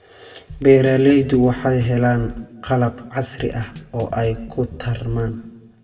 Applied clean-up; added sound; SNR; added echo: none; Drum kit; 17 dB; reverberation time 0.8 s.